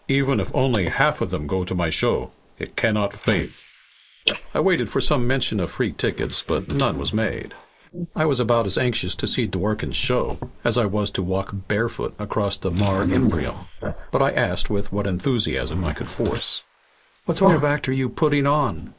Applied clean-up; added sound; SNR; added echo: neural mask model Resemble Enhance denoiser.